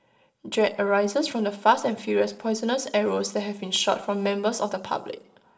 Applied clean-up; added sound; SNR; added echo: none; none; none; reverberation time 0.7 s.